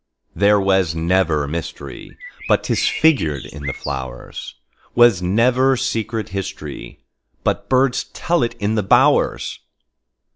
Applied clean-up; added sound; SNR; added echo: none; Bird; 12 dB; none.